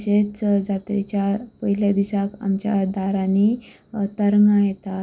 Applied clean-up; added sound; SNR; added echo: none; none; none; none.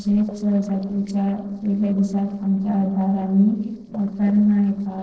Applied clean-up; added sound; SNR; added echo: neural separator model SepFormer DNS4.